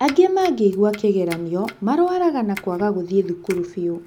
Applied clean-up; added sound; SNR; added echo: none; Domestic sounds, home sounds; 19 dB; none.